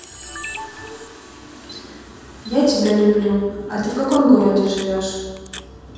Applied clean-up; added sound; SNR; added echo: none; Camera; 19 dB; reverberation time 1.2 s.